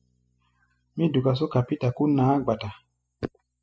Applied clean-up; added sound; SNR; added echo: classical method spectral subtraction.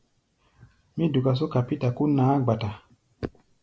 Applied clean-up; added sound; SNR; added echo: none; none; none; none.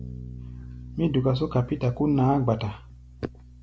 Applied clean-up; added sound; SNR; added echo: none; Bass guitar; 14 dB; none.